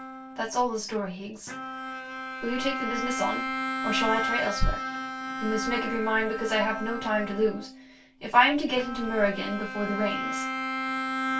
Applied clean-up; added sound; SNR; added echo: none; Bowed string instrument; 4 dB; reverberation time 0.2 s.